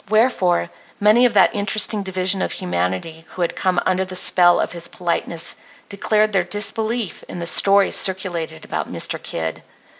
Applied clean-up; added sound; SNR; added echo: none; none; none; none.